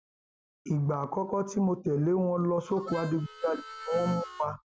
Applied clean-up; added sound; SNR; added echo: none; Harmonica; 13 dB; none.